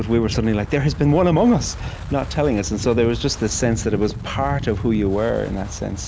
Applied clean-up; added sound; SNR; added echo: none; Wind; 9 dB; none.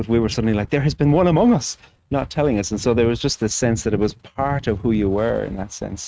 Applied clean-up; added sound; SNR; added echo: neural mask model RNNoise.